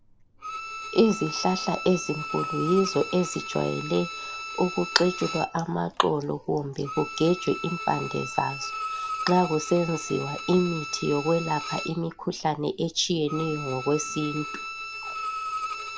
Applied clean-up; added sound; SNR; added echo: none; Bowed string instrument; 8 dB; none.